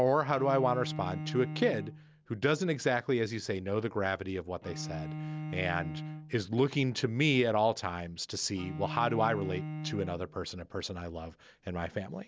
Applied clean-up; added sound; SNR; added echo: none; Bowed string instrument; 10 dB; none.